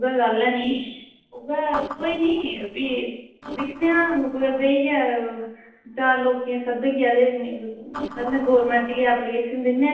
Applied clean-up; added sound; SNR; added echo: neural separator model SepFormer DNS4.